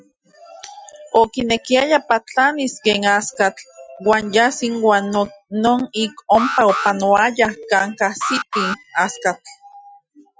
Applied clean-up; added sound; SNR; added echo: classical method Wiener filter.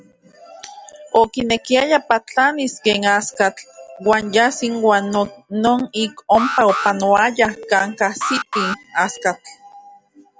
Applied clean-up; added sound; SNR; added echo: none; Alarm; 8 dB; none.